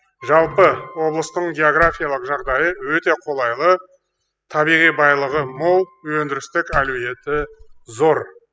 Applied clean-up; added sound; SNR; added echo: classical method spectral subtraction.